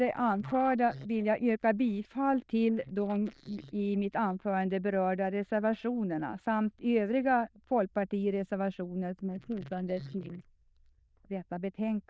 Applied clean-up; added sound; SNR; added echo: neural diffusion model UNIVERSE++.